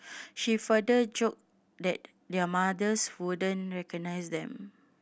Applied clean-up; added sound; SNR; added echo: none; none; none; none.